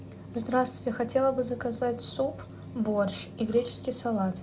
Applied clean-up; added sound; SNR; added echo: none; none; none; none.